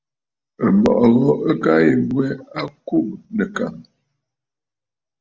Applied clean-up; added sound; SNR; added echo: none; none; none; none.